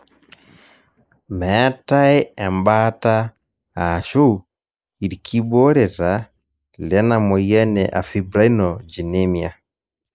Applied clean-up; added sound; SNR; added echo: neural mask model Resemble Enhance denoiser.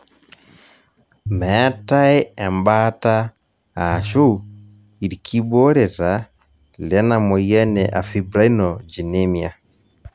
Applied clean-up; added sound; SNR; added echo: none; Piano; 14 dB; none.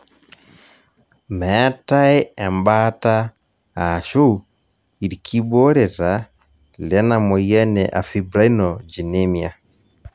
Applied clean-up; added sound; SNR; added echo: none; none; none; none.